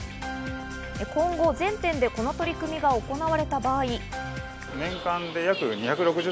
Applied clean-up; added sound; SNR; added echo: none; none; none; none.